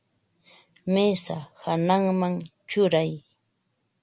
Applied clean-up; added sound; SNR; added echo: none; none; none; none.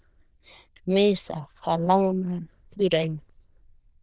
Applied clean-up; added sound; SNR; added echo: neural diffusion model UNIVERSE++.